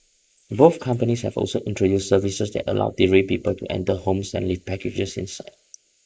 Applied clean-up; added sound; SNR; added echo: neural mask model Resemble Enhance denoiser.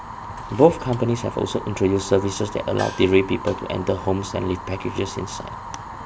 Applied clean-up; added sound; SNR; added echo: none; Gong + Fire; 12 dB; none.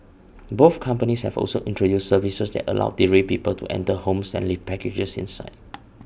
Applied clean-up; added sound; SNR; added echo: none; none; none; none.